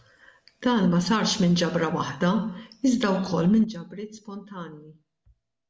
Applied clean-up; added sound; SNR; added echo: none; none; none; none.